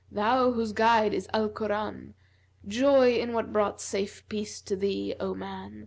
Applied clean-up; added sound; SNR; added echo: none; none; none; none.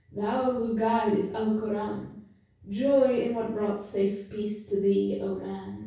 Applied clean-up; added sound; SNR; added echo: none; none; none; reverberation time 0.6 s.